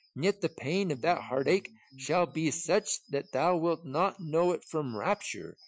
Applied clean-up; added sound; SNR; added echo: classical method Wiener filter.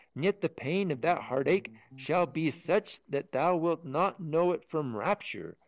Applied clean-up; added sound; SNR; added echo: neural separator model SepFormer DNS4.